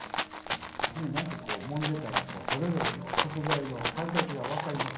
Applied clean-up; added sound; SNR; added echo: none; Rattle (instrument); -1 dB; reverberation time 0.6 s.